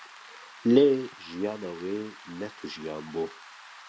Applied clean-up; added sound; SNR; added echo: none; Rain; 19 dB; none.